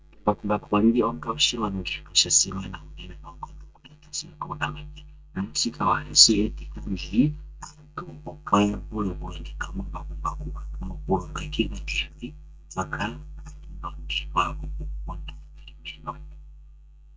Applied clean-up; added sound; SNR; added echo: neural mask model DeepFilterNet 3.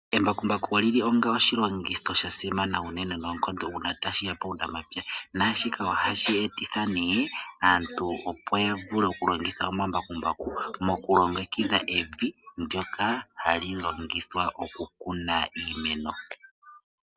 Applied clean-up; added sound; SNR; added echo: none; none; none; none.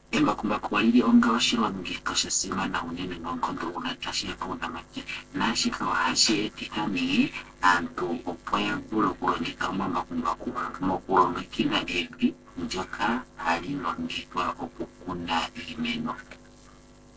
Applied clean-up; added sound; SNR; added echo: neural separator model SepFormer DNS4.